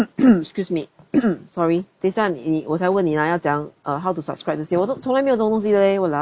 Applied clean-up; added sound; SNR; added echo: none; none; none; none.